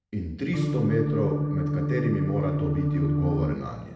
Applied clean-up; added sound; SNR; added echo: none; Organ; -3 dB; reverberation time 0.8 s.